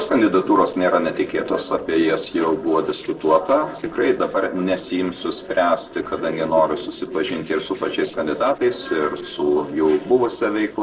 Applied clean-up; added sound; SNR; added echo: neural separator model SepFormer DNS4.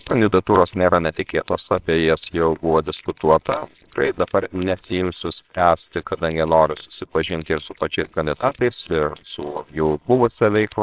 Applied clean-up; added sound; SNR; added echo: neural separator model SepFormer WHAMR!.